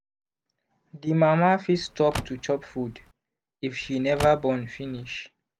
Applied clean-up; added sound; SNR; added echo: none; Car; 12 dB; none.